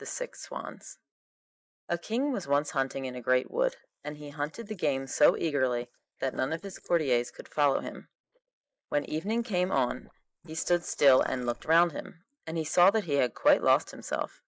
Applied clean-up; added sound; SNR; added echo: neural mask model Resemble Enhance denoiser.